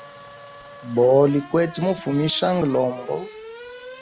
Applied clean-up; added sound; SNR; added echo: none; Race car, auto racing / Accelerating, revving, vroom; 18 dB; none.